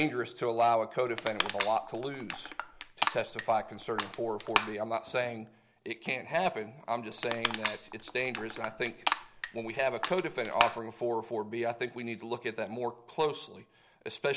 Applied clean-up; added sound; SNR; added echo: none; Crushing; 2 dB; none.